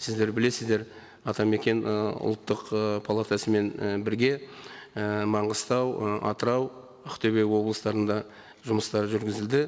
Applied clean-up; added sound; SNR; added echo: none; none; none; none.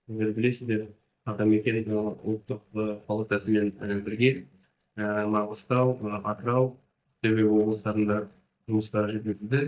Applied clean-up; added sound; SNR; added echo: neural mask model DeepFilterNet 3.